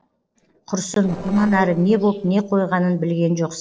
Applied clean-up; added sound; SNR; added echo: neural separator model SepFormer DNS4.